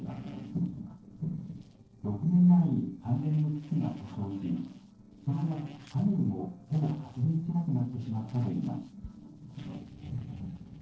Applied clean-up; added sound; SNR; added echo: neural separator model SepFormer DNS4.